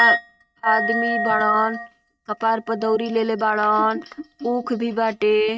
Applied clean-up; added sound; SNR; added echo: neural mask model RNNoise.